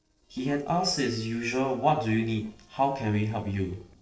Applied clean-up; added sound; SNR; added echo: neural separator model SepFormer DNS4.